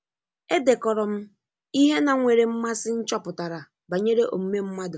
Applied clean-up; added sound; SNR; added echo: none; none; none; none.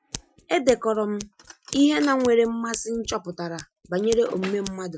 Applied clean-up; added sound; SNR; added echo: classical method Wiener filter.